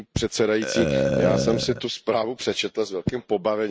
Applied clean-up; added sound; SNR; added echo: neural mask model RNNoise.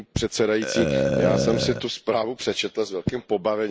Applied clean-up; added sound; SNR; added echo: none; Burping, eructation; 2 dB; none.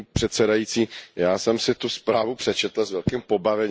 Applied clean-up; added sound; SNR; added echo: none; none; none; none.